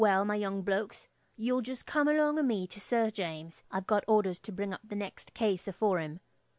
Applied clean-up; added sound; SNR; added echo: none; none; none; none.